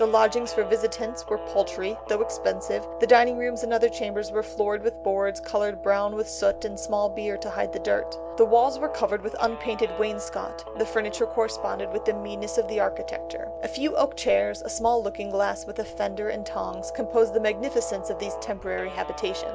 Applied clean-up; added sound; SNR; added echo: none; Guitar; 9 dB; none.